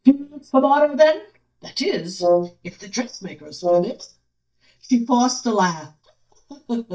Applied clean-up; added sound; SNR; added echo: neural mask model DeepFilterNet 3.